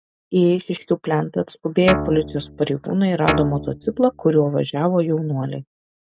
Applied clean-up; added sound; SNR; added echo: neural mask model RNNoise.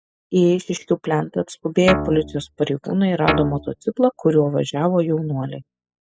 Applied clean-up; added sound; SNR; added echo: classical method spectral subtraction.